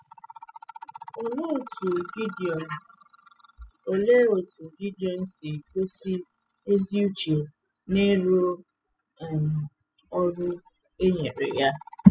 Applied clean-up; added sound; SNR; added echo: classical method spectral subtraction.